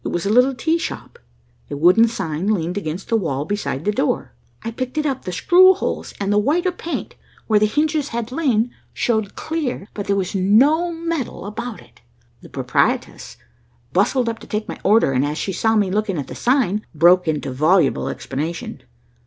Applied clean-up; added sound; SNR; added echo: none; none; none; none.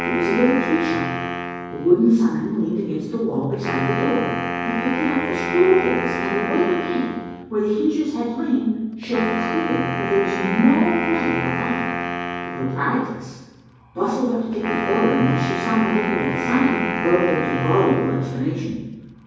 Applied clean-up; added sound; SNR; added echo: none; Wind instrument, woodwind instrument; 5 dB; reverberation time 1.3 s.